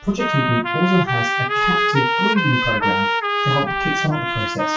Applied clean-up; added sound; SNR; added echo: classical method WPE with log-MMSE.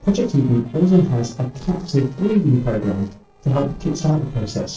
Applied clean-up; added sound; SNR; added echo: neural separator model SepFormer DNS4.